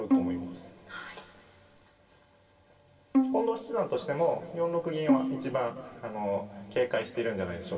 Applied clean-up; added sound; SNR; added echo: none; Bowed string instrument; 0 dB; reverberation time 2.4 s.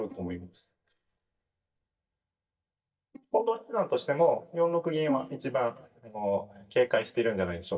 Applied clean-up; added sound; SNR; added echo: neural mask model DeepFilterNet 3.